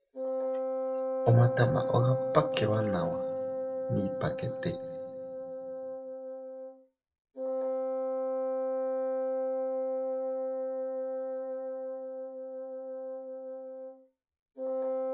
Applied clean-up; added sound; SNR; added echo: none; Wind instrument, woodwind instrument; -1 dB; reverberation time 0.8 s.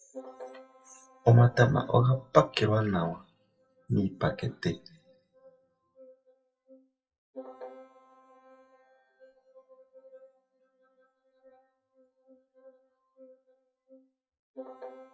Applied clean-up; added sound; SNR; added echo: classical method WPE with log-MMSE.